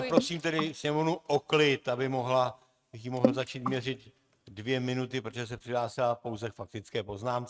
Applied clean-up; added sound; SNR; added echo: neural mask model RNNoise.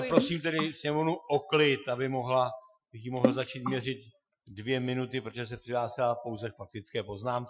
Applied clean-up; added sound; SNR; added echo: classical method Wiener filter.